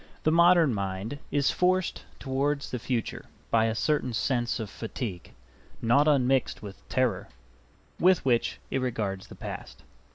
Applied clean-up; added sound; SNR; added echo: none; none; none; none.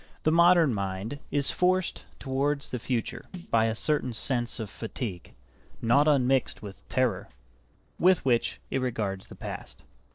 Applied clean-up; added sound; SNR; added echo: neural separator model SepFormer DNS4.